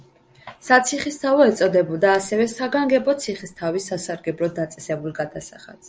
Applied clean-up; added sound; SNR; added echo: none; none; none; none.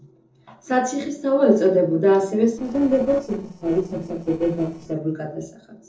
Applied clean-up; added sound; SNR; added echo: neural separator model SepFormer DNS4.